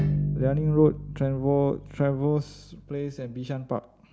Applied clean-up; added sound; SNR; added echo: none; Bowed string instrument; 6 dB; none.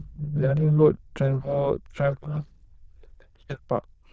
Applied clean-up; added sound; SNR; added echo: neural diffusion model UNIVERSE++.